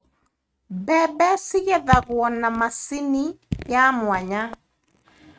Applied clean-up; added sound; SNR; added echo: neural mask model RNNoise.